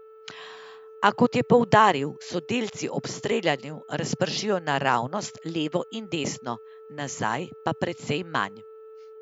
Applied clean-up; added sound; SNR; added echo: none; Organ; 19 dB; none.